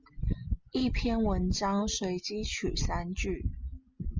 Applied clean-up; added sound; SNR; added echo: none; none; none; none.